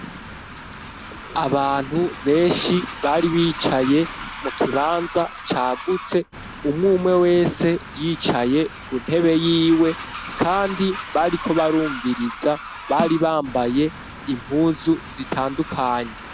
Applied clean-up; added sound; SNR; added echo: none; Snare drum + Train; 13 dB; none.